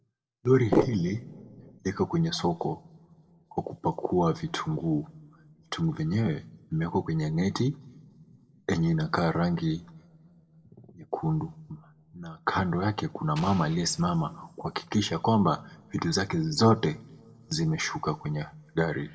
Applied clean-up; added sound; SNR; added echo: neural separator model SepFormer DNS4.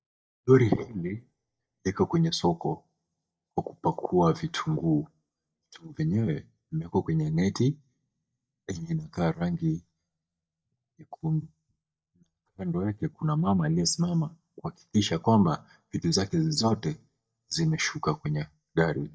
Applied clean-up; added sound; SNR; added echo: neural mask model DeepFilterNet 3.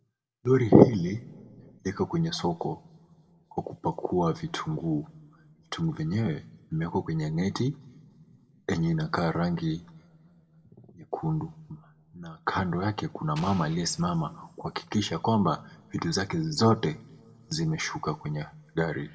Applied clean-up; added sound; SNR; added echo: none; Explosion; 19 dB; reverberation time 0.7 s.